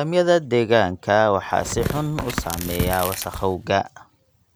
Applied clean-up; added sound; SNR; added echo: none; Tearing; 8 dB; none.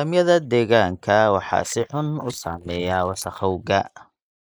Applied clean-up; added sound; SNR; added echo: neural mask model Resemble Enhance denoiser.